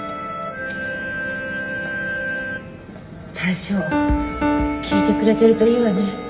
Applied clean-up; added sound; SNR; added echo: none; Piano; 5 dB; reverberation time 2.3 s.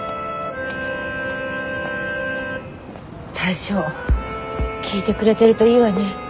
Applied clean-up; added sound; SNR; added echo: none; none; none; none.